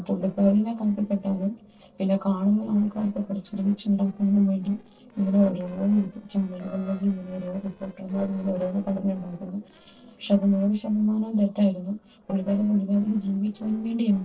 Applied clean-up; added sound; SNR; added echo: neural separator model SepFormer DNS4.